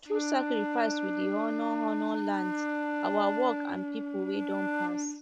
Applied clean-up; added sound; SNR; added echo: none; Wind instrument, woodwind instrument; -1 dB; none.